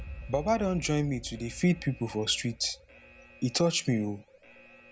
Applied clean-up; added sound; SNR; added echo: none; Alarm; 16 dB; none.